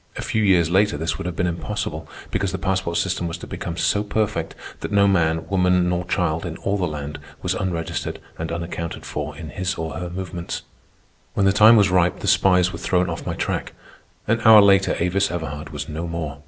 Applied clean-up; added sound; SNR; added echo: none; none; none; none.